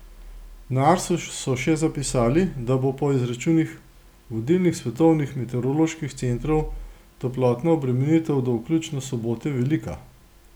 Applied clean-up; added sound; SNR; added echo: none; none; none; none.